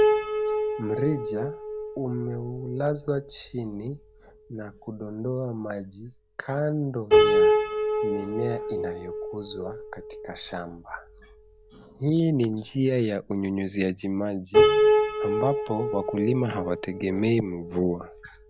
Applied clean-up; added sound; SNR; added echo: none; Piano; -2 dB; none.